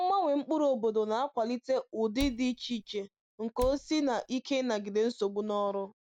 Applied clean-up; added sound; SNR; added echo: none; Cupboard open or close; 13 dB; none.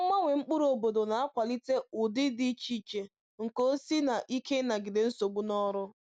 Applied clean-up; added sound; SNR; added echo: none; none; none; none.